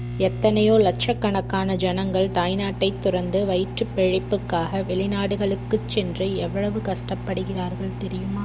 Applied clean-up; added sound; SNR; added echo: none; Microwave oven; 8 dB; none.